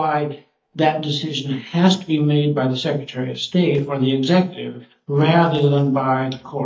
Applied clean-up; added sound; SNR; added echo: neural mask model DeepFilterNet 3.